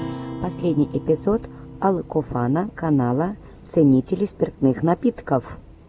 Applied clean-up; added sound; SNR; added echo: none; Acoustic guitar; 16 dB; none.